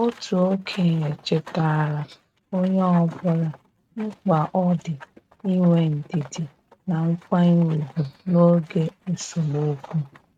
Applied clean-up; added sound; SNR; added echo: neural mask model RNNoise.